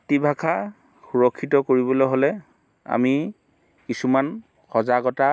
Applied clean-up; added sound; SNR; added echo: none; none; none; none.